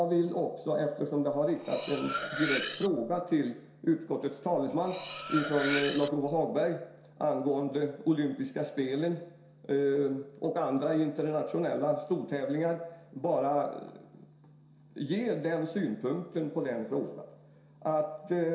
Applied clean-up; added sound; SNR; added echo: none; Cutlery, silverware; 5 dB; reverberation time 0.7 s.